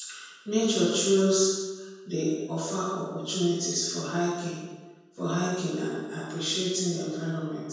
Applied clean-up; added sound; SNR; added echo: none; none; none; reverberation time 1.2 s.